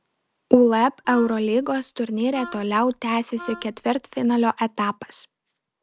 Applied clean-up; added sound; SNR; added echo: none; Wind instrument, woodwind instrument; 19 dB; none.